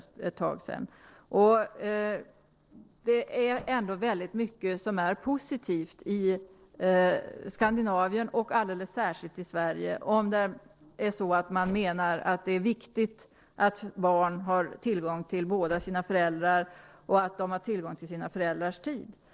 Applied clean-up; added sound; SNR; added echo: neural separator model SepFormer DNS4.